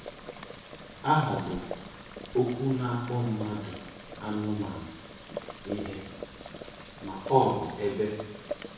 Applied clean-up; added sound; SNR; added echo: none; Boiling; 11 dB; reverberation time 1.0 s.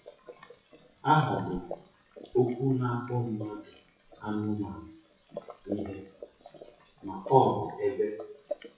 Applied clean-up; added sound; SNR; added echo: classical method WPE with log-MMSE.